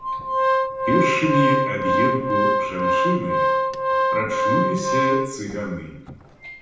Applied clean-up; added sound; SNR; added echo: none; Organ; -4 dB; reverberation time 0.8 s.